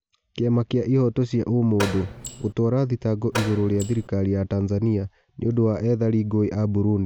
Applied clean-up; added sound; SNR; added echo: none; Door; 10 dB; none.